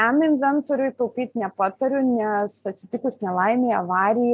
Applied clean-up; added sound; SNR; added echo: none; none; none; none.